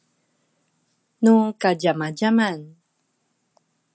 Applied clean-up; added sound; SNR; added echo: none; none; none; none.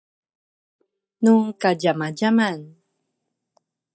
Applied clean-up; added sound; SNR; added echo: neural mask model DeepFilterNet 3.